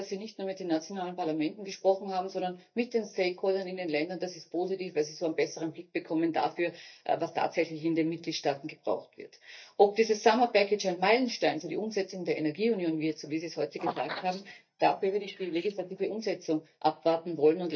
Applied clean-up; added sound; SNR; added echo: neural mask model DeepFilterNet 3.